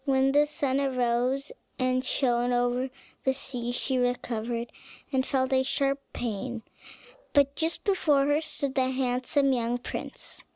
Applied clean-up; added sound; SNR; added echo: none; none; none; none.